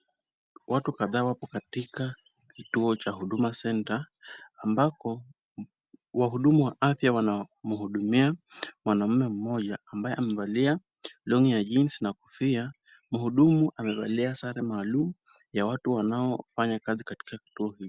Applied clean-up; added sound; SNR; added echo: none; none; none; none.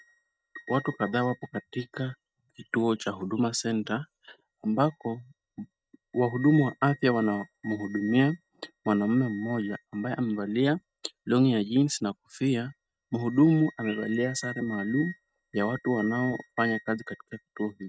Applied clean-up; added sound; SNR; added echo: neural mask model RNNoise.